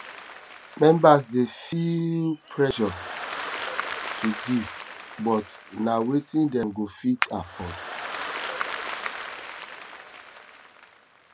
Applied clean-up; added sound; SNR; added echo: none; Applause; 10 dB; none.